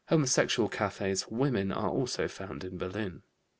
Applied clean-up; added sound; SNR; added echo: none; none; none; none.